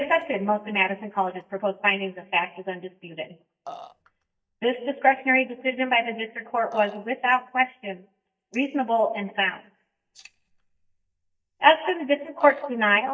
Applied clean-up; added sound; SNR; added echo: neural mask model DeepFilterNet 3.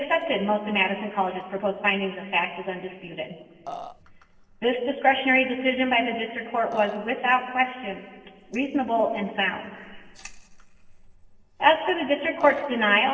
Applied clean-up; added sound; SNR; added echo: neural separator model SepFormer DNS4.